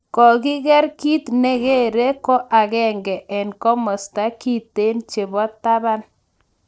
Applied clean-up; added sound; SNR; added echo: neural separator model SepFormer DNS4.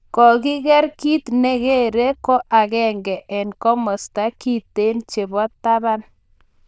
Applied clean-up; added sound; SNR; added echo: neural diffusion model UNIVERSE++.